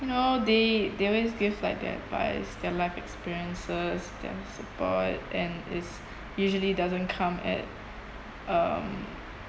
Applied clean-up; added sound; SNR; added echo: none; none; none; none.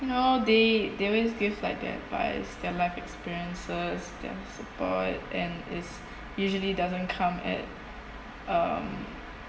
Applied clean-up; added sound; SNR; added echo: none; none; none; reverberation time 0.3 s.